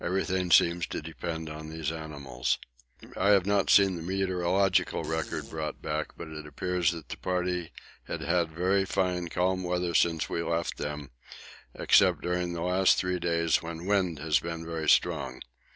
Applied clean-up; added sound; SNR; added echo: none; Fart; 19 dB; none.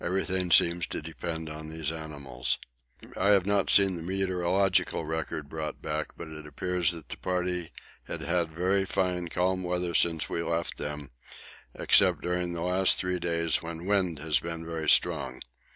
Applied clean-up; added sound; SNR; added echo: none; none; none; none.